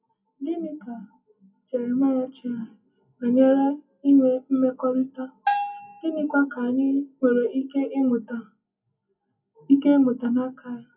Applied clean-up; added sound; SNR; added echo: classical method WPE with log-MMSE.